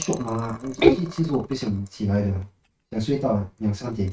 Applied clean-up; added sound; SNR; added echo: neural mask model RNNoise.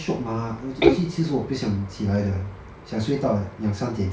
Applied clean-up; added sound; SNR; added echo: none; none; none; none.